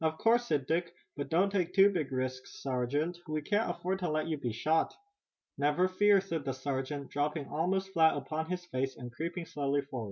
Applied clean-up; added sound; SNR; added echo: none; none; none; none.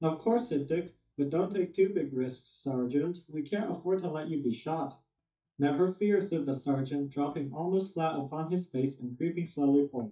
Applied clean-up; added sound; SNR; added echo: neural mask model DeepFilterNet 3.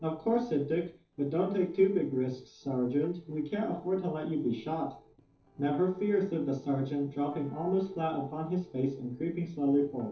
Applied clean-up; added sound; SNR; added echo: neural separator model SepFormer DNS4.